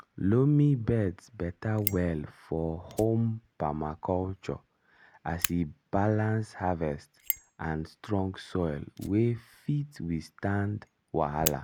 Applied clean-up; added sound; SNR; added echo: none; Fire; 13 dB; none.